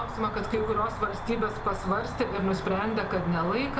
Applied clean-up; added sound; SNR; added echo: none; Cricket; 7 dB; none.